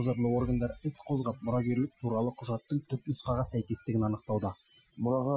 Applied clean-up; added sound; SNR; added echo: classical method Wiener filter.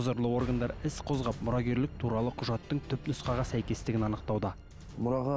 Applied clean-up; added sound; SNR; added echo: none; none; none; none.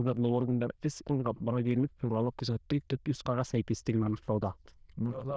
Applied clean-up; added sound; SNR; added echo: neural diffusion model UNIVERSE++.